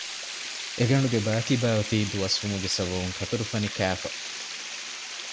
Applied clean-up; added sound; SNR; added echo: none; Water; 8 dB; none.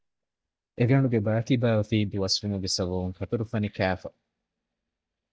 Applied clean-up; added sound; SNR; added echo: neural mask model DeepFilterNet 3.